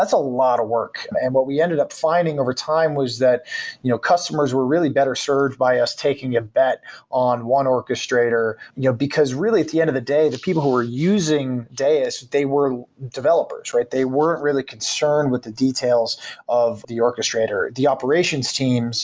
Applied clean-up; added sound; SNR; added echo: none; none; none; none.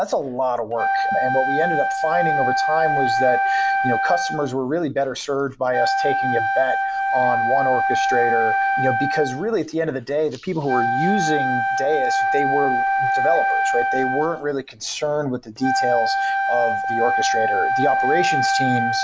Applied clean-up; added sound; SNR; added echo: none; Wind instrument, woodwind instrument; -2 dB; none.